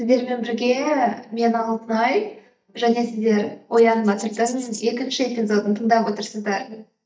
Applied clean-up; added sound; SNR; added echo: neural mask model DeepFilterNet 3.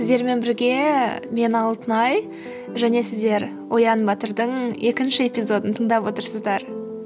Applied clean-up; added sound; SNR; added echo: none; none; none; none.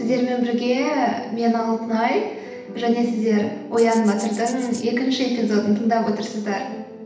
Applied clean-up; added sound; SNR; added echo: none; Rattle (instrument); 17 dB; reverberation time 0.8 s.